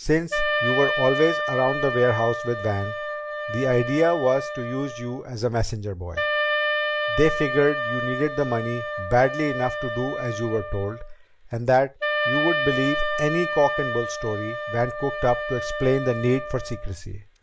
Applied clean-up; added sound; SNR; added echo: none; Wind instrument, woodwind instrument; 3 dB; none.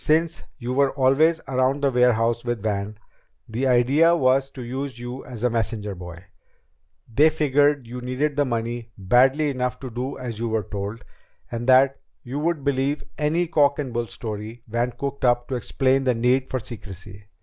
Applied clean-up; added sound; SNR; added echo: none; none; none; none.